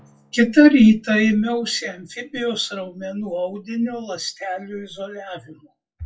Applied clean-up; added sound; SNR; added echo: classical method WPE with log-MMSE.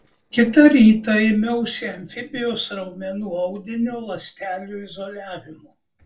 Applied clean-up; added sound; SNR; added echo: neural separator model SepFormer DNS4.